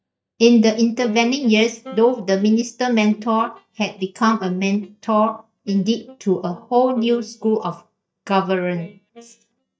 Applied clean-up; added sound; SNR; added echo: neural mask model DeepFilterNet 3.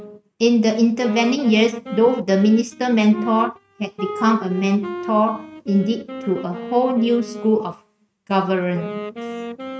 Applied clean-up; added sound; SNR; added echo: neural mask model RNNoise.